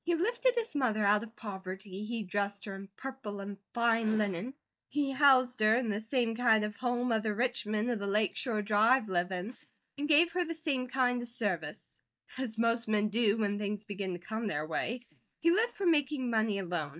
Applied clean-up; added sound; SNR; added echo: neural mask model DeepFilterNet 3.